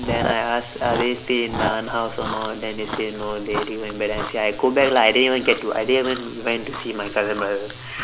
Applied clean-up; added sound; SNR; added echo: none; Chewing, mastication; 9 dB; none.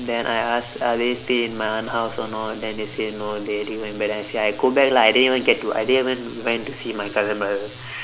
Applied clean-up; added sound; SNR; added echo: none; none; none; none.